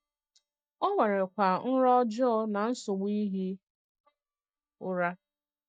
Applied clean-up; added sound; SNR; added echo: neural mask model DeepFilterNet 3.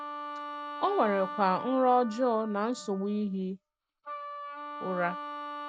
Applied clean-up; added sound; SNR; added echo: none; Wind instrument, woodwind instrument; 10 dB; none.